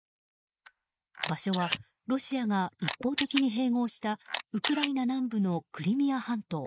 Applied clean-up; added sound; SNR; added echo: neural mask model Resemble Enhance denoiser.